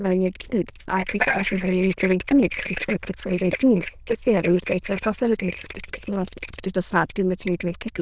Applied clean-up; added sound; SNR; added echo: neural diffusion model UNIVERSE++.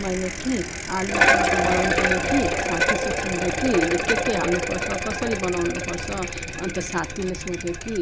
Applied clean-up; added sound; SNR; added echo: none; Bicycle; -3 dB; none.